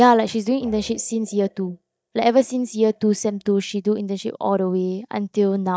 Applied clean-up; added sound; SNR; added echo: neural mask model DeepFilterNet 3.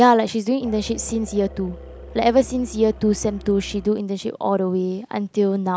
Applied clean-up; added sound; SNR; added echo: none; Musical instrument; 17 dB; none.